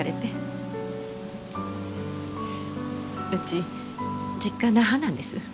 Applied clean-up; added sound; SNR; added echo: none; none; none; none.